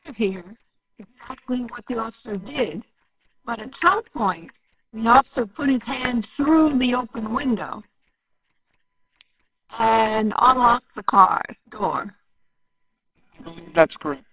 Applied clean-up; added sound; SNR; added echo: neural separator model SepFormer WHAMR!.